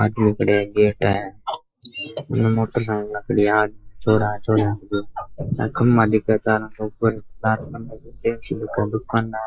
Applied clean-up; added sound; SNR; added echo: neural mask model Resemble Enhance denoiser.